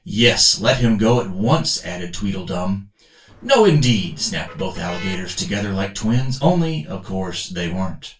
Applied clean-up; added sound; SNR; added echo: none; Motor vehicle (road); 20 dB; reverberation time 0.2 s.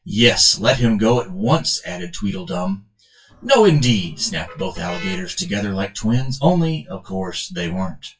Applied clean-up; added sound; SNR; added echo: classical method WPE with log-MMSE.